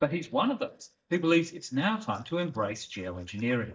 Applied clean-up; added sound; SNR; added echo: neural mask model DeepFilterNet 3.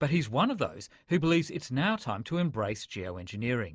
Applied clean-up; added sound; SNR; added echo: none; none; none; none.